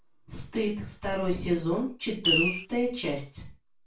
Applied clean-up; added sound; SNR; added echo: none; Fireworks; -4 dB; reverberation time 0.3 s.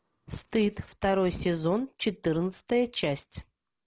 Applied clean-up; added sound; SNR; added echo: none; none; none; none.